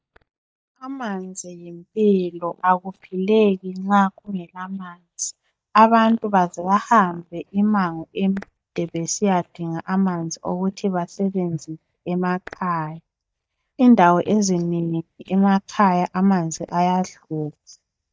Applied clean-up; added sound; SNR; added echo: neural mask model DeepFilterNet 3.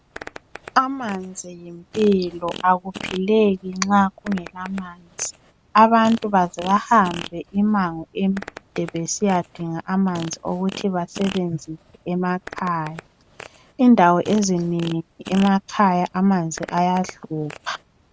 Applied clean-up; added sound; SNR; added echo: none; Fart; 18 dB; none.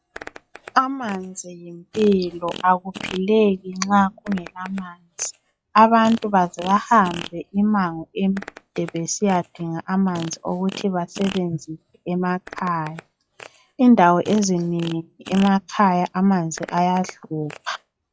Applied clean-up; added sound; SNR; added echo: classical method log-MMSE.